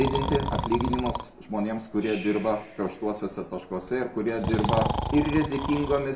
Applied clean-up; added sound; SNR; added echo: none; Breathing; 5 dB; reverberation time 1.1 s.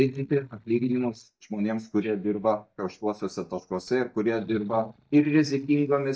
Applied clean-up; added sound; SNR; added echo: neural mask model DeepFilterNet 3.